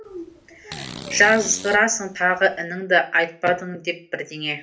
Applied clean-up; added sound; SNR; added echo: none; Fart; 16 dB; reverberation time 0.3 s.